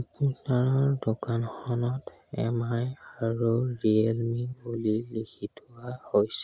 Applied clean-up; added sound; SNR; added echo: none; none; none; none.